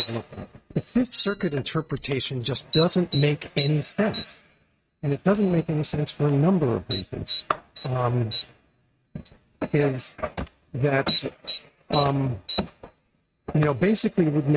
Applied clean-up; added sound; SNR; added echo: neural mask model RNNoise.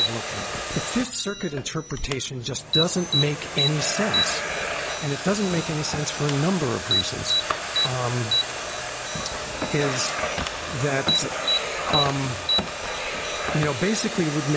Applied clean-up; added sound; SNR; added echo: none; Domestic sounds, home sounds + Alarm; 0 dB; none.